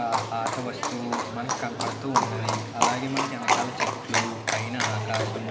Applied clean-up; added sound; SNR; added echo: none; Livestock, farm animals, working animals; -3 dB; none.